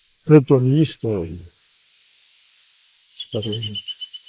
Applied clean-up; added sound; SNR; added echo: neural mask model Resemble Enhance denoiser.